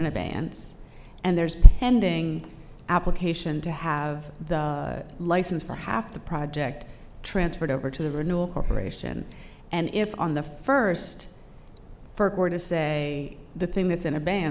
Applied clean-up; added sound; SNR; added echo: none; none; none; none.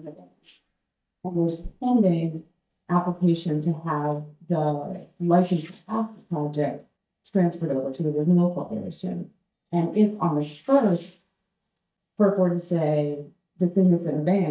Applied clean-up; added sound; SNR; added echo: neural mask model DeepFilterNet 3.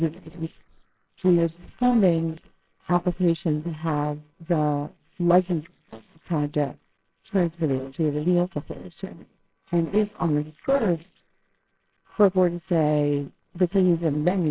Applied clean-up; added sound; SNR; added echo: neural separator model SepFormer WHAMR!.